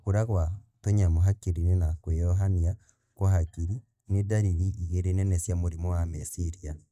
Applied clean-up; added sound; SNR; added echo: neural mask model DeepFilterNet 3.